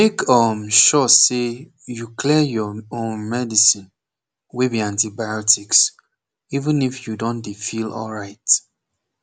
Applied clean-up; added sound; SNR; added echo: none; none; none; none.